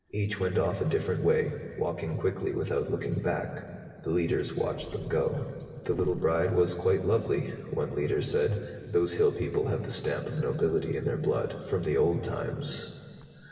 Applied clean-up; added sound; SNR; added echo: neural separator model SepFormer DNS4.